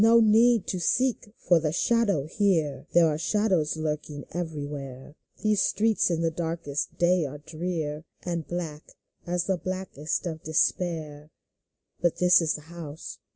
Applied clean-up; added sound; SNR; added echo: none; none; none; none.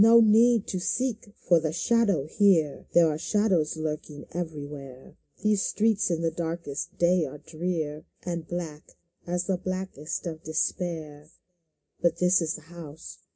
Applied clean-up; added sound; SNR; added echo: none; none; none; reverberation time 0.3 s.